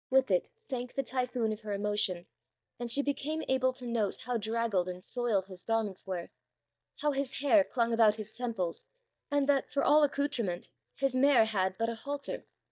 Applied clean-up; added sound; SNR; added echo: neural mask model DeepFilterNet 3.